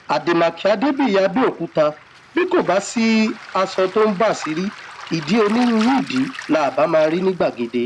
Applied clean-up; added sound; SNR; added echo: none; Waves, surf; 18 dB; none.